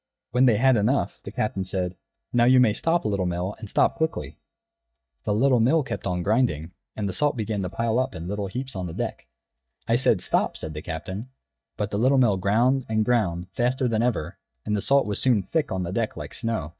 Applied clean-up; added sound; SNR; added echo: neural mask model DeepFilterNet 3.